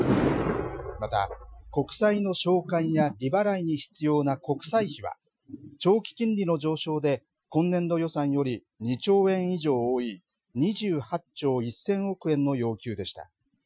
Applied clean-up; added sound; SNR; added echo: classical method Wiener filter.